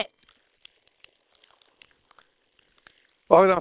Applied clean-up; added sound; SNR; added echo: neural separator model SepFormer WHAM!.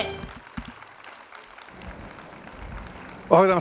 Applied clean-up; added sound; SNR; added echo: none; Applause + Computer keyboard; 15 dB; none.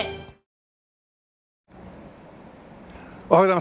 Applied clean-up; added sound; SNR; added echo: none; none; none; none.